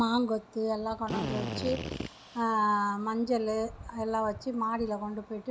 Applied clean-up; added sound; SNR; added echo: none; Drill; 5 dB; none.